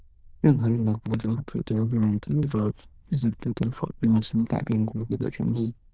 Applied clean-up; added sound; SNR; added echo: neural diffusion model UNIVERSE++.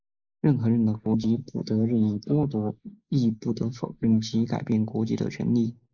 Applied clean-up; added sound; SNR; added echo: neural mask model Resemble Enhance denoiser.